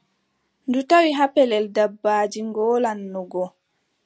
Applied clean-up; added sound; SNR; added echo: none; none; none; none.